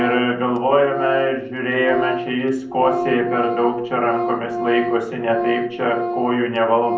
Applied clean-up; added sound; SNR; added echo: none; Organ; 5 dB; reverberation time 0.6 s.